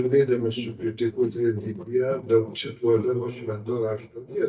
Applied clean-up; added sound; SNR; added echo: neural mask model DeepFilterNet 3.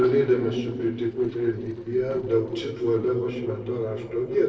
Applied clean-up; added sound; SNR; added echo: neural separator model SepFormer DNS4.